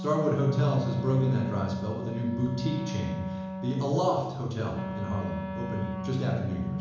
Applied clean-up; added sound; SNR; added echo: none; Wind instrument, woodwind instrument; 7 dB; reverberation time 1.0 s.